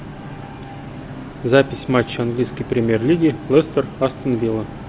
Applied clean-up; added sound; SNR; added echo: none; none; none; none.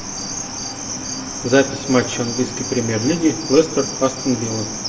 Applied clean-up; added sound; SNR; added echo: none; Cricket; 8 dB; reverberation time 0.7 s.